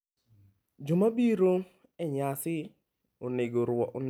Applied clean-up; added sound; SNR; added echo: none; none; none; none.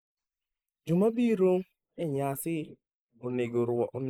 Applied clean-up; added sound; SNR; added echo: neural mask model Resemble Enhance denoiser.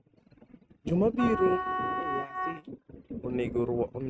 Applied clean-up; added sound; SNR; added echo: neural mask model RNNoise.